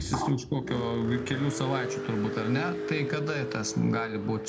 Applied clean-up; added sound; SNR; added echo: none; Car; 5 dB; reverberation time 0.2 s.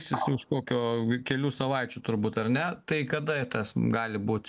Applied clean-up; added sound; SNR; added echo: none; none; none; none.